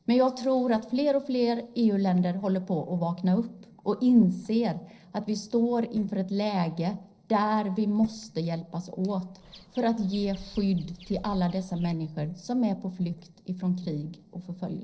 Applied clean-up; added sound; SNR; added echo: neural separator model SepFormer DNS4.